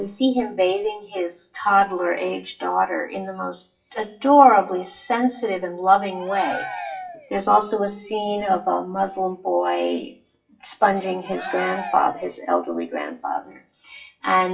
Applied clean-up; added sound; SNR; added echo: classical method WPE with log-MMSE.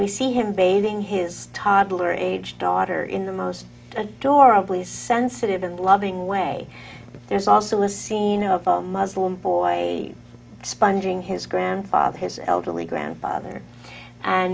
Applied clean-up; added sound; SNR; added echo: none; none; none; none.